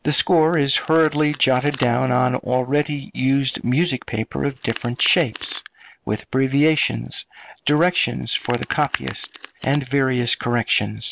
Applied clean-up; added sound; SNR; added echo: none; Domestic sounds, home sounds; 18 dB; none.